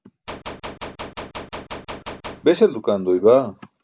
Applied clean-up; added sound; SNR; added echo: none; Gunshot, gunfire; 12 dB; none.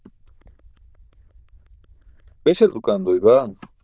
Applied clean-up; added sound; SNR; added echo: neural diffusion model UNIVERSE++.